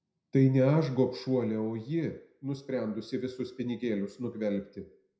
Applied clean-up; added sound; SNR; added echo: none; none; none; reverberation time 0.5 s.